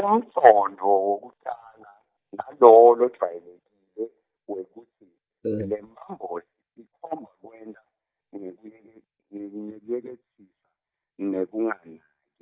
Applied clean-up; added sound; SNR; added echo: neural mask model DeepFilterNet 3.